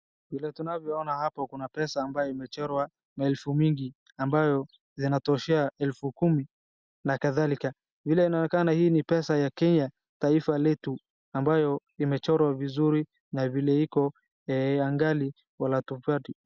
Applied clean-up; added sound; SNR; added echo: none; none; none; none.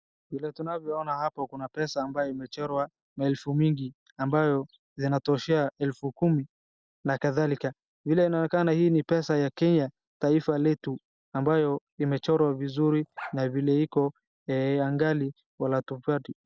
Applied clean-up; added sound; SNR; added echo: neural separator model SepFormer DNS4.